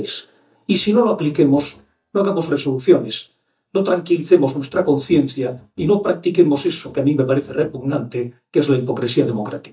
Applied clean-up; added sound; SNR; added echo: neural mask model DeepFilterNet 3.